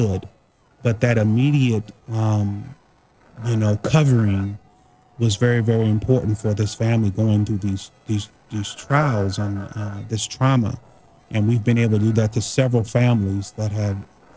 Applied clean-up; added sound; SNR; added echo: neural separator model SepFormer DNS4.